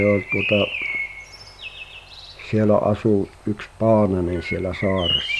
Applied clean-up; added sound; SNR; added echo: none; Bird; 8 dB; none.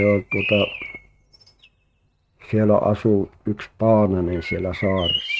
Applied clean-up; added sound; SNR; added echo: neural mask model RNNoise.